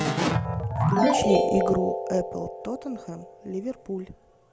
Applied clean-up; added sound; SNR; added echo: none; Keyboard (musical); -4 dB; none.